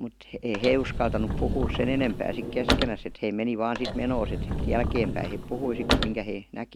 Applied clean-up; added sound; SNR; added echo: none; Sliding door / Slam / Wood; 0 dB; none.